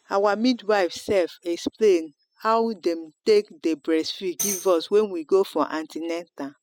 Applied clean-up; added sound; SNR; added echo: classical method spectral subtraction.